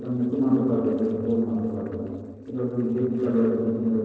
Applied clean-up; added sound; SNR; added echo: neural separator model SepFormer DNS4.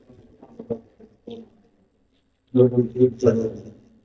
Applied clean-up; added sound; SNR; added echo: neural mask model DeepFilterNet 3.